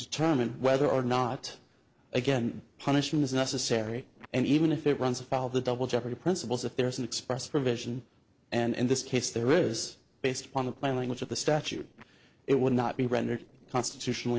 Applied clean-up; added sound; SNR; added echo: neural separator model SepFormer DNS4.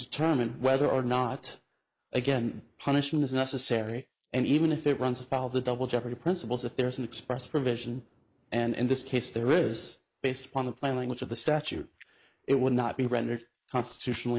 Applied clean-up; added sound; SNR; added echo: neural mask model Resemble Enhance denoiser.